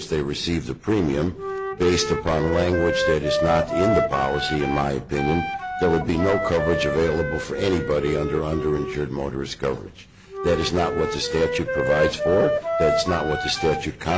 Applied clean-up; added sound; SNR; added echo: none; Wind instrument, woodwind instrument; 4 dB; none.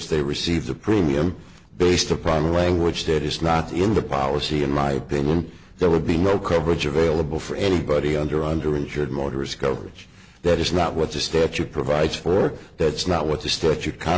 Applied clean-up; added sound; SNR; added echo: none; none; none; none.